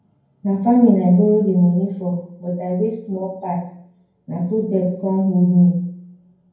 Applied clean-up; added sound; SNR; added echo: none; none; none; reverberation time 0.9 s.